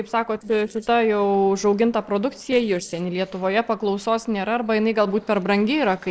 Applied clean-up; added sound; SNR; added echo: neural separator model SepFormer DNS4.